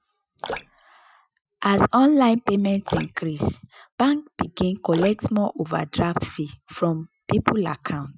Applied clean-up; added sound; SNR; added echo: classical method Wiener filter.